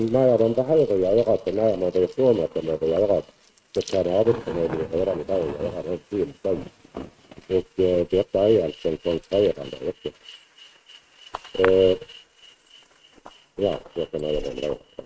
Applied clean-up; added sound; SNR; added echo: neural mask model RNNoise.